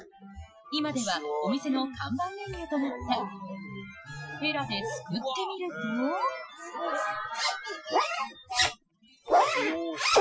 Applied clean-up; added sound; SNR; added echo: classical method Wiener filter.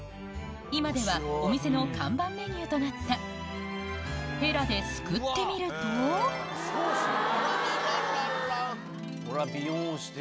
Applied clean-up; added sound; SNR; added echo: none; none; none; none.